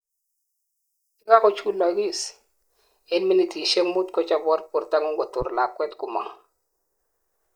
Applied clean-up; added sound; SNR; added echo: neural mask model DeepFilterNet 3.